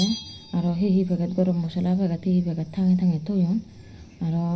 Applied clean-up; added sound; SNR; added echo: none; Bell; 20 dB; reverberation time 0.5 s.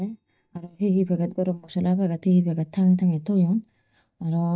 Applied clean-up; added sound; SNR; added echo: neural mask model DeepFilterNet 3.